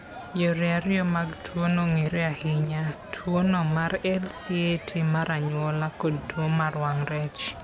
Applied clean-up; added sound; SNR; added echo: none; Crowd; 15 dB; none.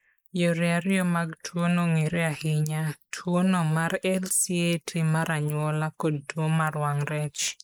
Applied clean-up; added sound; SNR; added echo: neural mask model Resemble Enhance denoiser.